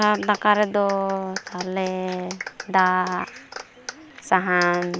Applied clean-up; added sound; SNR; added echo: none; Clapping; 15 dB; none.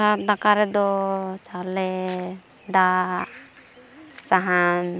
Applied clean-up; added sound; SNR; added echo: none; none; none; none.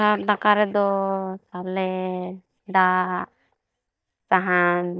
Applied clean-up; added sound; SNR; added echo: neural mask model DeepFilterNet 3.